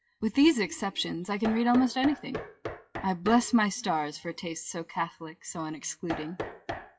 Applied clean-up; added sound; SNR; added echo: classical method WPE with log-MMSE.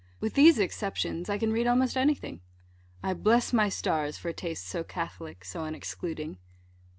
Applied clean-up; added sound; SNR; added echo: none; none; none; none.